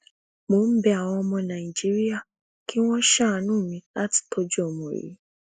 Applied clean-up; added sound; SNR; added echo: neural mask model Resemble Enhance denoiser.